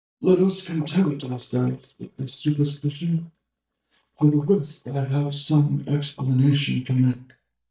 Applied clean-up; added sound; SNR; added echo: neural mask model DeepFilterNet 3.